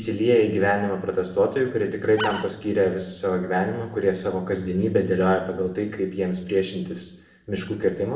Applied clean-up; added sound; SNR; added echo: none; Animal; 9 dB; reverberation time 0.8 s.